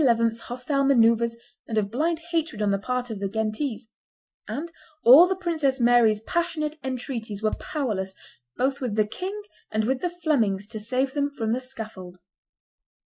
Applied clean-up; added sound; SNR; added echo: neural mask model DeepFilterNet 3.